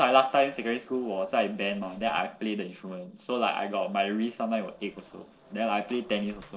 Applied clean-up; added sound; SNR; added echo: neural separator model SepFormer DNS4.